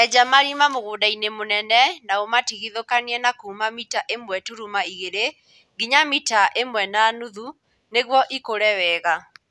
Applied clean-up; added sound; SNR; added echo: none; none; none; none.